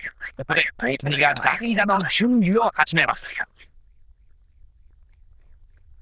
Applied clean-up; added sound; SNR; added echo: neural diffusion model UNIVERSE++.